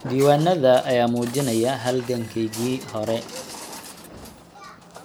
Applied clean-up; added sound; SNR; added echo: none; Walk, footsteps; 16 dB; none.